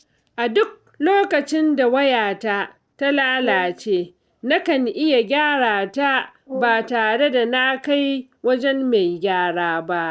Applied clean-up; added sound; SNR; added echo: neural separator model SepFormer DNS4.